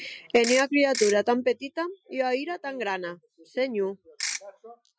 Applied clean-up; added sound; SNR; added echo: classical method Wiener filter.